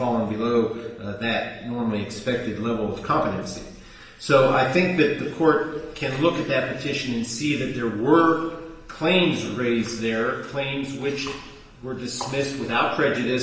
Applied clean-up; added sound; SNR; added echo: none; none; none; reverberation time 1.1 s.